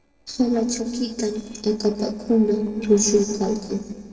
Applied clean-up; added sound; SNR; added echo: neural separator model SepFormer DNS4.